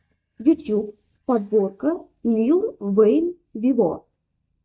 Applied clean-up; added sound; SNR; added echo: neural mask model DeepFilterNet 3.